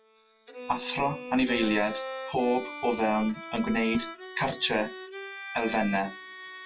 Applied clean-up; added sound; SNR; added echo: classical method WPE with log-MMSE.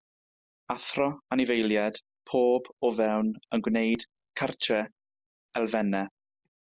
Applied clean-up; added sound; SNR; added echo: none; none; none; none.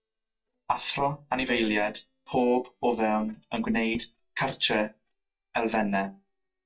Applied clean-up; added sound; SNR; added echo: neural mask model DeepFilterNet 3.